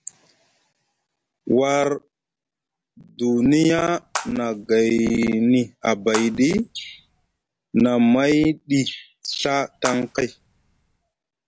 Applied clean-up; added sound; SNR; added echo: none; Water / Splash, splatter; 14 dB; none.